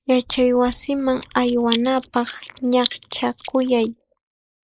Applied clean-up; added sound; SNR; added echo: neural mask model Resemble Enhance denoiser.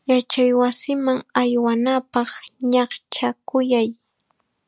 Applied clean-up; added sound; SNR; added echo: none; none; none; none.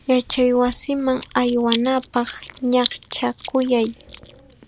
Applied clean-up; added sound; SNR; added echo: none; Chewing, mastication; 15 dB; none.